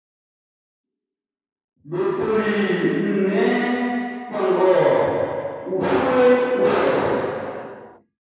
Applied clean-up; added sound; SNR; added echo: none; none; none; reverberation time 2.2 s.